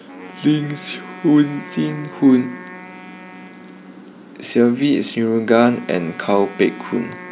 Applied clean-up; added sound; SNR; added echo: none; Wind instrument, woodwind instrument; 19 dB; none.